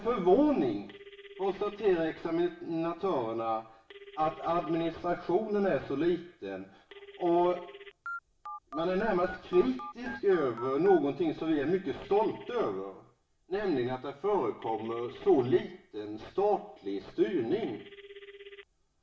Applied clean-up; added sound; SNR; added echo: none; Telephone; 19 dB; reverberation time 0.3 s.